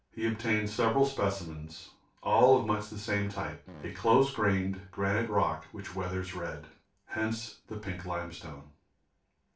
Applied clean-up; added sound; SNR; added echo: none; Fart; 18 dB; reverberation time 0.3 s.